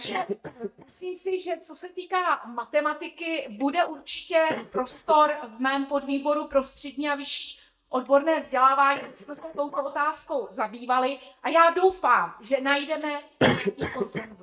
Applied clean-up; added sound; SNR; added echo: neural mask model DeepFilterNet 3.